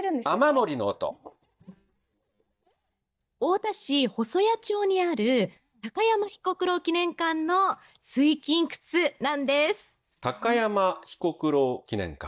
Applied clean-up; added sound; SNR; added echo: neural mask model DeepFilterNet 3.